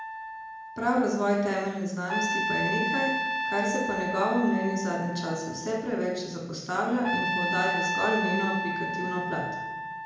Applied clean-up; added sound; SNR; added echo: none; Trumpet; 3 dB; reverberation time 0.9 s.